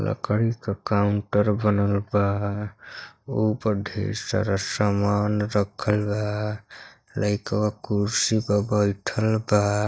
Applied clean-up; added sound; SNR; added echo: neural mask model DeepFilterNet 3.